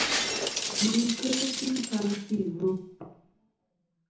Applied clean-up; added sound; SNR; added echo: none; Shatter; 2 dB; reverberation time 0.5 s.